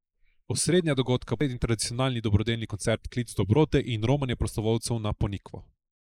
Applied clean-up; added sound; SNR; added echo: neural mask model Resemble Enhance denoiser.